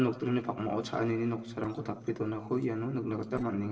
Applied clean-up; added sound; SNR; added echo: neural separator model SepFormer DNS4.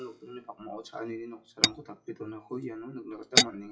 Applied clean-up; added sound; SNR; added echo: classical method WPE with log-MMSE.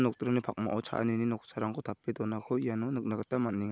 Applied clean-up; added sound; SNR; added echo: none; none; none; none.